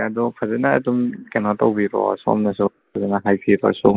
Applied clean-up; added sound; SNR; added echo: neural mask model Resemble Enhance denoiser.